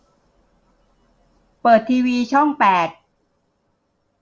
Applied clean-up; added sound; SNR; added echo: none; none; none; none.